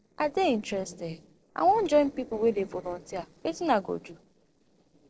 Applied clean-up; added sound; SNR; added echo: neural separator model SepFormer DNS4.